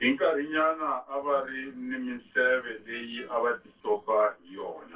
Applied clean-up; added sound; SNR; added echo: neural separator model SepFormer DNS4.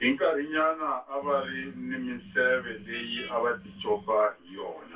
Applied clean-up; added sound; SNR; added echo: none; Vehicle horn, car horn, honking; 16 dB; reverberation time 0.2 s.